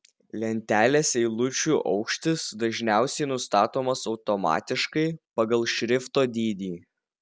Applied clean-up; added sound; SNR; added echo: none; none; none; none.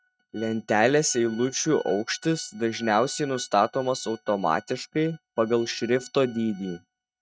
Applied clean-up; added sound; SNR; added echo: neural mask model RNNoise.